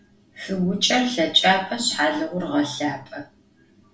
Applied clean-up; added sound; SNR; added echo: none; none; none; reverberation time 0.2 s.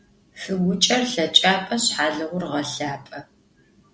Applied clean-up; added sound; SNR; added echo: none; none; none; none.